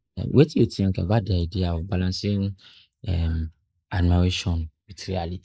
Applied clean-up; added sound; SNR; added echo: neural mask model Resemble Enhance denoiser.